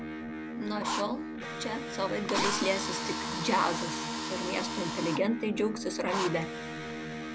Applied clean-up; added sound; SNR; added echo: none; Electric guitar + Drill; 2 dB; none.